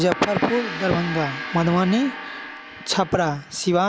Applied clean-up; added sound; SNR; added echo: none; Gong; 11 dB; none.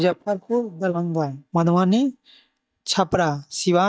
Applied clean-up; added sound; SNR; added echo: neural mask model DeepFilterNet 3.